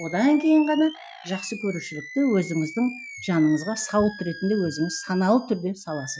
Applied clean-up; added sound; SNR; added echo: classical method Wiener filter.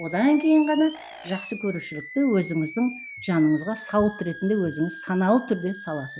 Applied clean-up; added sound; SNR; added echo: none; Animal; 16 dB; none.